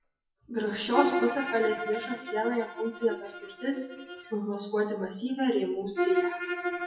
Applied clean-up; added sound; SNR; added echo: classical method WPE with log-MMSE.